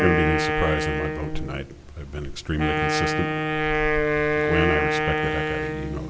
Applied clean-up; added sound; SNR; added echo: none; Wind instrument, woodwind instrument; -3 dB; none.